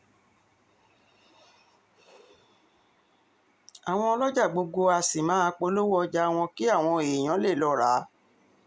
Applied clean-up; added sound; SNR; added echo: none; none; none; none.